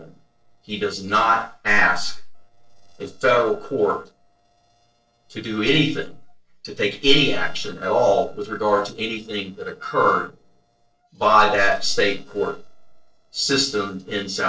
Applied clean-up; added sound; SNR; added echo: neural separator model SepFormer DNS4.